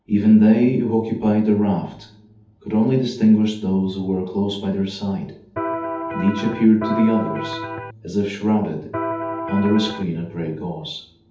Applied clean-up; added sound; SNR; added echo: none; Electric guitar; 6 dB; reverberation time 0.6 s.